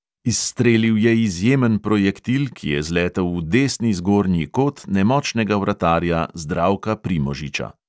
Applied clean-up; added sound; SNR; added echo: none; none; none; none.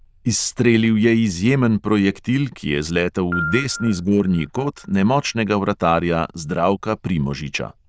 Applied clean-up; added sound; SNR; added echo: neural diffusion model UNIVERSE++.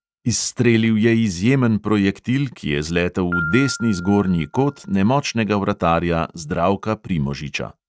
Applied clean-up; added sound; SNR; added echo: neural mask model RNNoise.